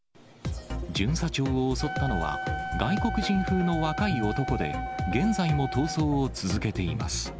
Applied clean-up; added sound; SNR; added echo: none; Wind instrument, woodwind instrument; 9 dB; none.